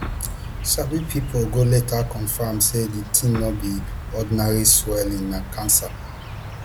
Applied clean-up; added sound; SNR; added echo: none; Insect + Boom; 8 dB; none.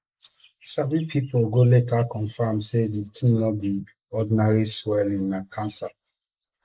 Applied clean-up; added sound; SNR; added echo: neural mask model Resemble Enhance denoiser.